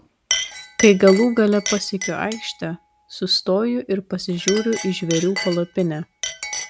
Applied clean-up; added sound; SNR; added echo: none; Chink, clink; 10 dB; none.